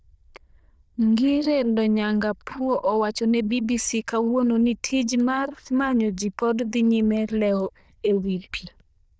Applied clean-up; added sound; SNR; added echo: neural diffusion model UNIVERSE++.